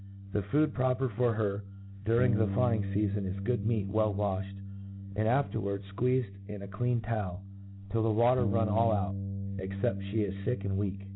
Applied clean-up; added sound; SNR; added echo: none; Bass guitar; 6 dB; none.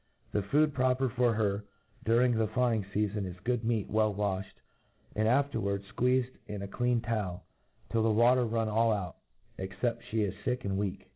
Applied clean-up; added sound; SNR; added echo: none; none; none; none.